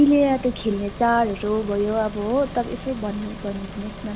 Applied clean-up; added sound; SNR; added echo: none; Engine; 13 dB; none.